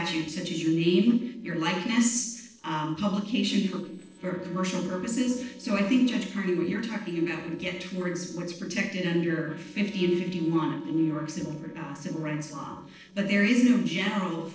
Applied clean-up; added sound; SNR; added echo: neural separator model SepFormer DNS4.